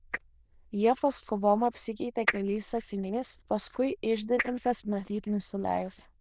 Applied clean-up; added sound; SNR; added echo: neural diffusion model UNIVERSE++.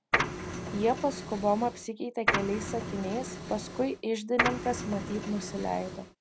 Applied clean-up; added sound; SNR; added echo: none; Printer; 2 dB; none.